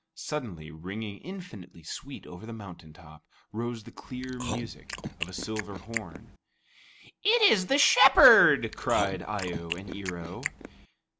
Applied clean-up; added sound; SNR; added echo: none; Chewing, mastication; 9 dB; none.